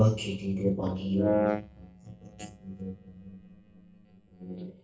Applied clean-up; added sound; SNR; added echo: neural mask model DeepFilterNet 3.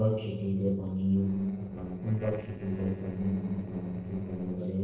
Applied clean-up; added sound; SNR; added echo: neural separator model SepFormer DNS4.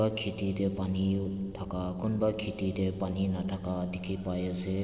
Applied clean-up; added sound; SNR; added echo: none; none; none; none.